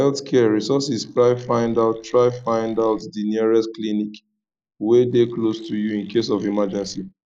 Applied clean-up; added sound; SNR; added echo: neural mask model Resemble Enhance denoiser.